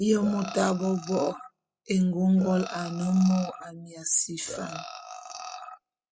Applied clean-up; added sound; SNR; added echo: classical method spectral subtraction.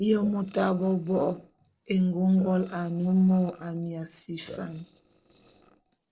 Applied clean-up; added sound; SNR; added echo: neural separator model SepFormer DNS4.